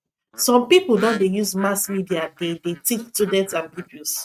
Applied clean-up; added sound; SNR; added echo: neural mask model RNNoise.